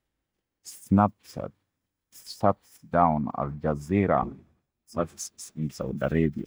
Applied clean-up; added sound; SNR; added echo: neural mask model DeepFilterNet 3.